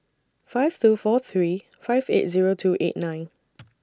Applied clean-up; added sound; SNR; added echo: none; none; none; none.